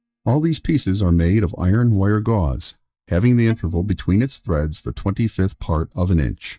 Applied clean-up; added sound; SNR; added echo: neural mask model DeepFilterNet 3.